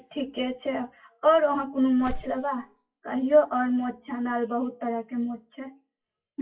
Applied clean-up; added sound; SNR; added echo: classical method WPE with log-MMSE.